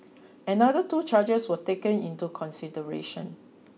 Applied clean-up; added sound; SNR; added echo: none; none; none; none.